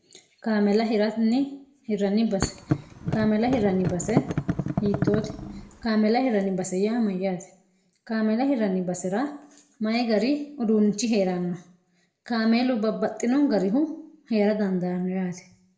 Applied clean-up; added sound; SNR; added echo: none; Thump, thud; 4 dB; reverberation time 0.5 s.